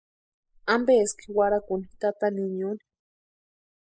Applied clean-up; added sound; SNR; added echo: neural mask model Resemble Enhance denoiser.